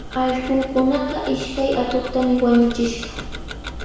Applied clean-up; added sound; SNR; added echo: none; Tick-tock; 12 dB; reverberation time 1.1 s.